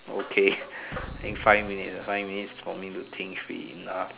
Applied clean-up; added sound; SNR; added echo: none; Gunshot, gunfire / Boom; 15 dB; none.